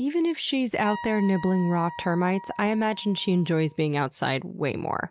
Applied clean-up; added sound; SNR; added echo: none; Wind instrument, woodwind instrument; 15 dB; none.